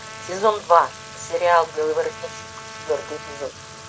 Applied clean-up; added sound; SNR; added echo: none; Fill (with liquid) / Trickle, dribble / Sink (filling or washing) + Trumpet; 15 dB; none.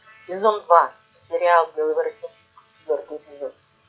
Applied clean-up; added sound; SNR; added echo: classical method log-MMSE.